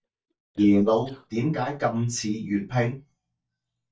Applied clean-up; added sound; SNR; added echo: neural mask model DeepFilterNet 3.